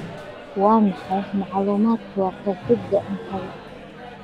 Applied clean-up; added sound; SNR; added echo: none; Microwave oven; 13 dB; none.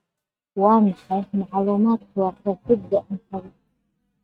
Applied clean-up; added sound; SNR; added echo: neural mask model RNNoise.